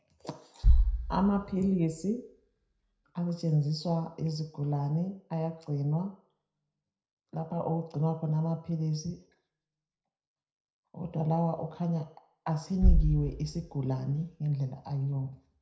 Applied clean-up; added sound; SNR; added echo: none; Bass drum; 1 dB; reverberation time 0.5 s.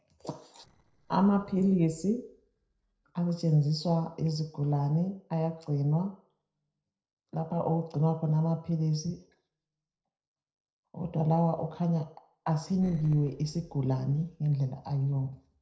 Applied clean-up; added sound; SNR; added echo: neural separator model SepFormer DNS4.